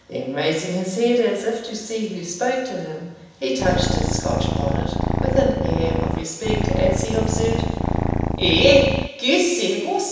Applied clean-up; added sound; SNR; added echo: none; Purr; 0 dB; reverberation time 1.1 s.